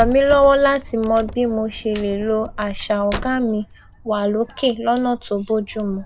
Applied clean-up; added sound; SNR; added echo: none; Wood; 14 dB; none.